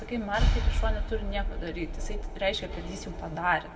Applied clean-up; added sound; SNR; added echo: none; none; none; reverberation time 1.2 s.